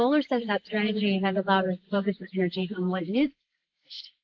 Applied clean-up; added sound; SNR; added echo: neural mask model Resemble Enhance denoiser.